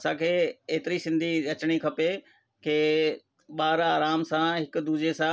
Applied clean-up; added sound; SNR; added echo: none; none; none; none.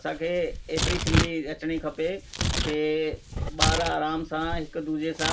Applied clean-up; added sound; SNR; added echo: none; Tearing; 1 dB; reverberation time 0.2 s.